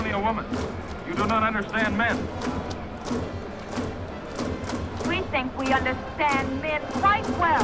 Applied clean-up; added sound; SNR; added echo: none; Crowd; 3 dB; none.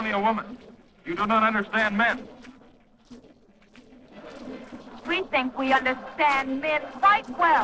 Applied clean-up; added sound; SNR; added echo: neural separator model SepFormer DNS4.